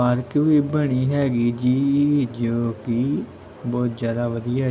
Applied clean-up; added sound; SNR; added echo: none; none; none; none.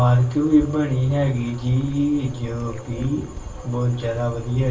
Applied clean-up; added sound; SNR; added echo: none; Glass; 17 dB; reverberation time 0.3 s.